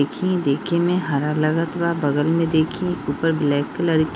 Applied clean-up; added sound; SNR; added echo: none; none; none; none.